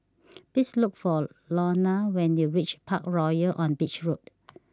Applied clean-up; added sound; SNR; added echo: none; none; none; none.